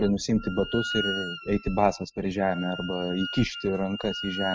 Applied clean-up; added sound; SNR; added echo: classical method spectral subtraction.